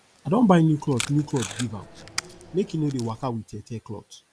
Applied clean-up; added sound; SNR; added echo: none; Packing tape, duct tape; 12 dB; none.